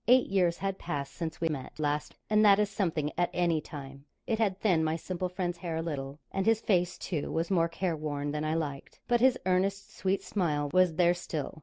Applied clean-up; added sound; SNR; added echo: none; none; none; none.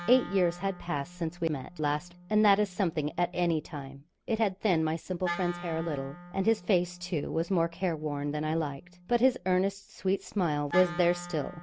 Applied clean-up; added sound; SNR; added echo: none; Wind instrument, woodwind instrument; 16 dB; none.